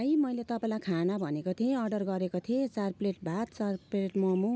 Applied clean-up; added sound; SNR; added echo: none; none; none; none.